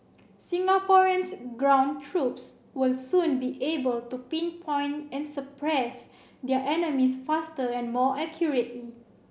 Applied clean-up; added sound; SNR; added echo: none; none; none; none.